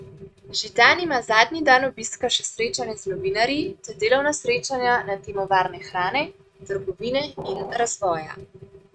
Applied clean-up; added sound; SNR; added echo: neural mask model RNNoise.